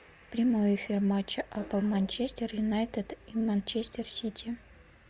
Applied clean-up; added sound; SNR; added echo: none; none; none; none.